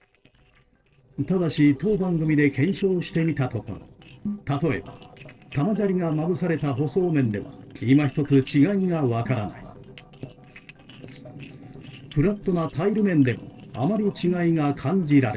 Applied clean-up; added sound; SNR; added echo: neural separator model SepFormer DNS4.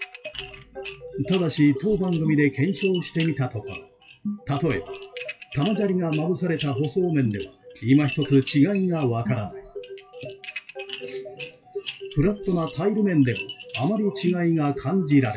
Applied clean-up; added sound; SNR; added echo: classical method WPE with log-MMSE.